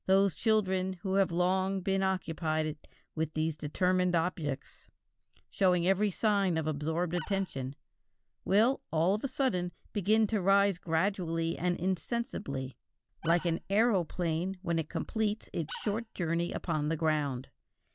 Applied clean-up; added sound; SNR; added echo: none; Animal; 17 dB; none.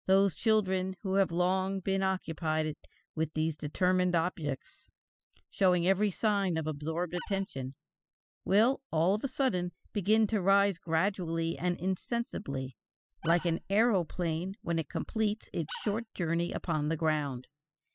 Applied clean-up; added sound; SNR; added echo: classical method spectral subtraction.